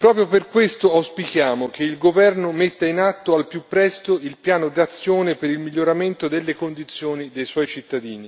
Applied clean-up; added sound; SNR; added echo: none; none; none; none.